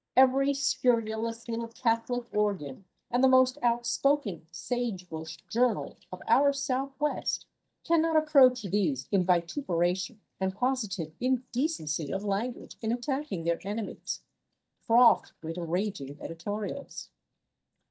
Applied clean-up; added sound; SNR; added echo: neural mask model DeepFilterNet 3.